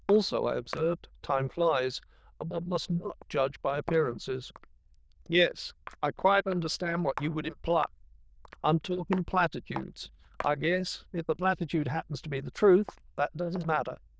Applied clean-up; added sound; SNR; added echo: neural diffusion model UNIVERSE++.